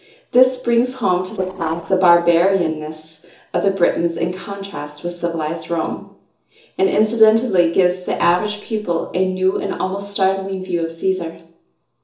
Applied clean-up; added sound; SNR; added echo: neural separator model SepFormer DNS4.